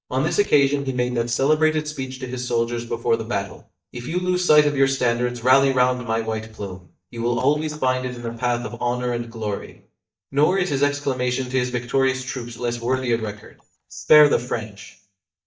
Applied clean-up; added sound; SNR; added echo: neural mask model DeepFilterNet 3.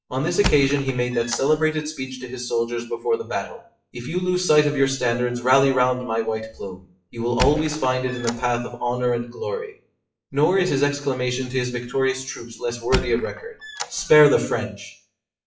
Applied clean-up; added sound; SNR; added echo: classical method WPE with log-MMSE.